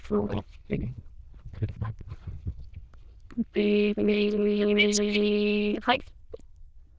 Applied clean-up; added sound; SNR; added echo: neural diffusion model UNIVERSE++.